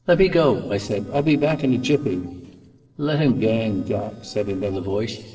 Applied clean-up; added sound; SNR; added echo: neural separator model SepFormer DNS4.